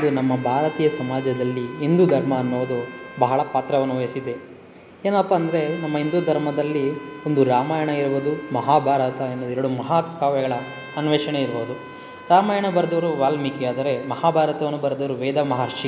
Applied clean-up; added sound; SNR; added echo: none; Trumpet; 19 dB; none.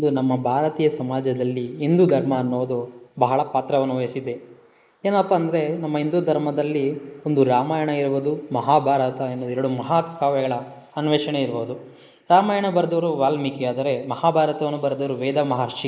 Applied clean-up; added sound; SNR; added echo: neural mask model Resemble Enhance denoiser.